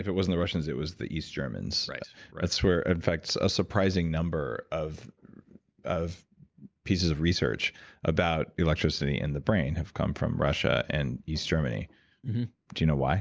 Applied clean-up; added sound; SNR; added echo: none; none; none; none.